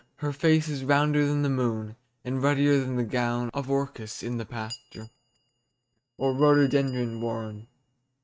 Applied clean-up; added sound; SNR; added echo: neural mask model RNNoise.